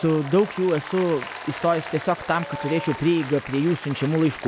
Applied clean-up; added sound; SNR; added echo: none; Applause; 13 dB; none.